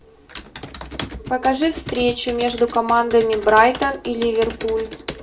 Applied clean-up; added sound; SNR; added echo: none; Computer keyboard; 14 dB; reverberation time 0.2 s.